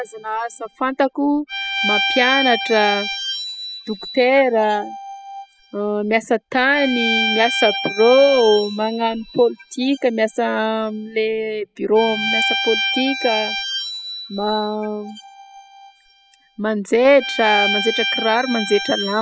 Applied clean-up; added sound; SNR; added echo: classical method spectral subtraction.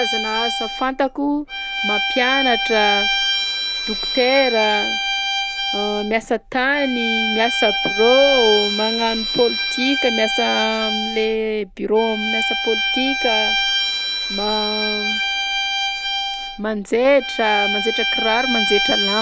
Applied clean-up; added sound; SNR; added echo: none; Bowed string instrument; 1 dB; none.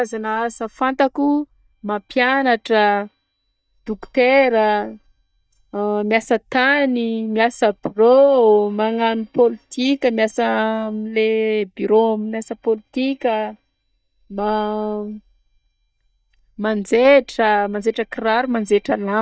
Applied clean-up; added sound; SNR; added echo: neural mask model DeepFilterNet 3.